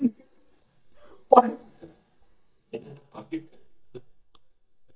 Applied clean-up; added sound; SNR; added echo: neural mask model DeepFilterNet 3.